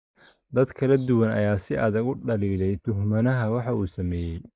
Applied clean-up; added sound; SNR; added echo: neural mask model Resemble Enhance denoiser.